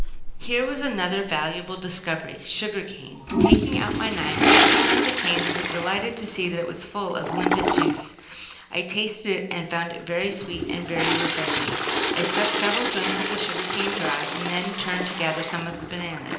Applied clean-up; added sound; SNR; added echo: none; Toilet flush; -3 dB; reverberation time 0.8 s.